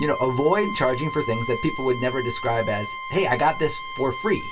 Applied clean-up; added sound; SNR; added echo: none; Bowed string instrument; 9 dB; reverberation time 0.2 s.